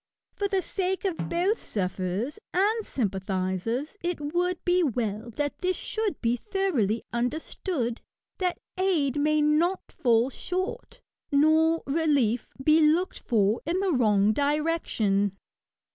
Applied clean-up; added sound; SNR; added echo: none; Snare drum; 14 dB; none.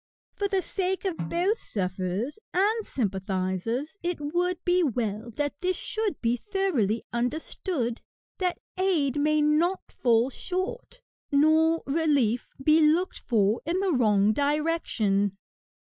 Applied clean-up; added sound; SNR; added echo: classical method Wiener filter.